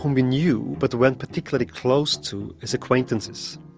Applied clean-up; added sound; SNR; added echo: none; none; none; none.